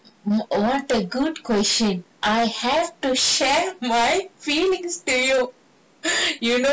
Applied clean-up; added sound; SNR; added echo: none; none; none; none.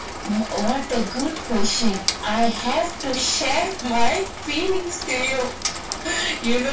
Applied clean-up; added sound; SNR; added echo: none; Rain; 9 dB; reverberation time 0.2 s.